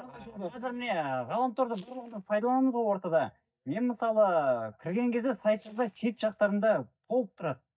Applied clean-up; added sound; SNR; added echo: neural mask model DeepFilterNet 3.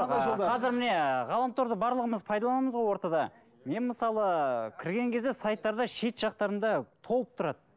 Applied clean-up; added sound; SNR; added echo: none; none; none; none.